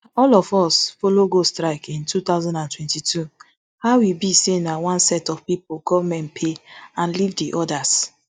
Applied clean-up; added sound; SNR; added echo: neural mask model DeepFilterNet 3.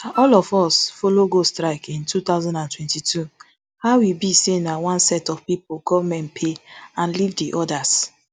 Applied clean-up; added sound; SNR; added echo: none; Wind instrument, woodwind instrument; 15 dB; none.